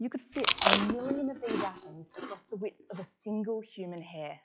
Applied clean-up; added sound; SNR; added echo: classical method log-MMSE.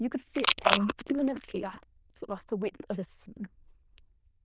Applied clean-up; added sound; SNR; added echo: neural diffusion model UNIVERSE++.